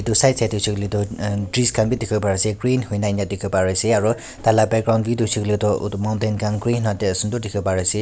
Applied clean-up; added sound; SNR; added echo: none; none; none; none.